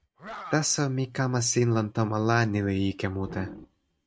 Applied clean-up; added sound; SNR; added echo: neural mask model RNNoise.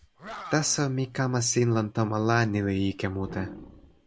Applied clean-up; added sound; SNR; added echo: none; Animal; 19 dB; none.